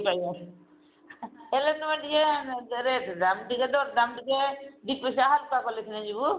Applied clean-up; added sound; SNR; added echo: none; none; none; none.